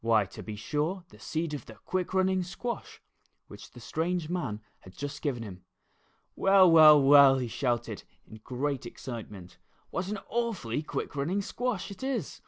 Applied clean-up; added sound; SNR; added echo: none; none; none; none.